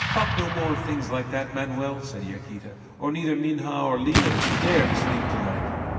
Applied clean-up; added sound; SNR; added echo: none; Explosion; 0 dB; reverberation time 2.4 s.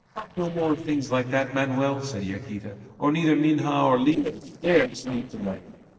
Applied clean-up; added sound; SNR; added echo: neural separator model SepFormer DNS4.